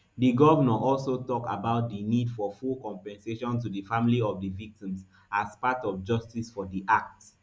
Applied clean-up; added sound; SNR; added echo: none; none; none; none.